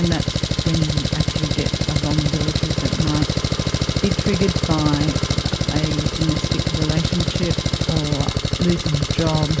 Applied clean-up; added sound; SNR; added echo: none; Engine; -3 dB; none.